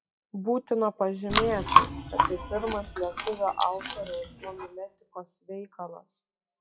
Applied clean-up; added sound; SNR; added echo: classical method WPE with log-MMSE.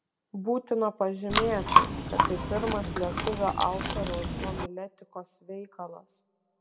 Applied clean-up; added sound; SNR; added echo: none; Chewing, mastication; -4 dB; reverberation time 0.5 s.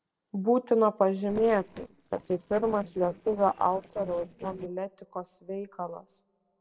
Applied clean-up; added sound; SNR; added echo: neural separator model SepFormer DNS4.